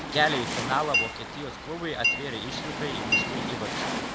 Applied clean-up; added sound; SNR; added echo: none; Waves, surf + Chink, clink; -1 dB; none.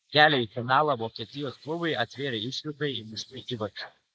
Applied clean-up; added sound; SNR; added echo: neural mask model Resemble Enhance denoiser.